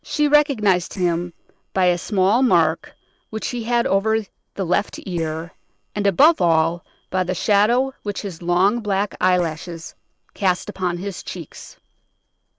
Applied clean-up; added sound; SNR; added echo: neural separator model SepFormer DNS4.